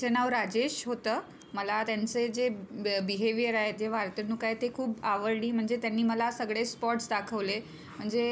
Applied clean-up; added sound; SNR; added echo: none; none; none; none.